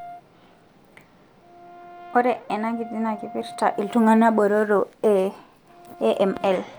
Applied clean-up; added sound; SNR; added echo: none; Brass instrument; 18 dB; none.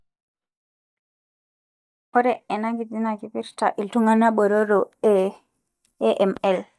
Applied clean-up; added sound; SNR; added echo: neural mask model DeepFilterNet 3.